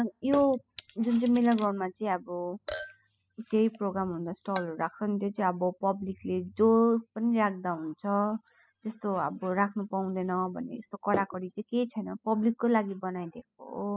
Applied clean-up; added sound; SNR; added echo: classical method spectral subtraction.